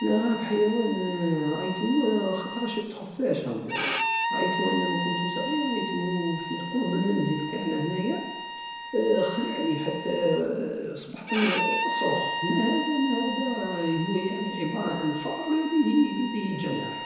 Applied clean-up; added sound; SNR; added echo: none; Bowed string instrument; 6 dB; reverberation time 1.0 s.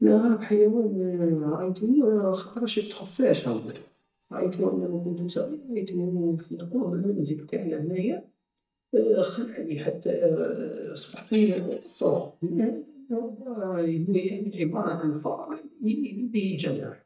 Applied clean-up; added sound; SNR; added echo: neural mask model DeepFilterNet 3.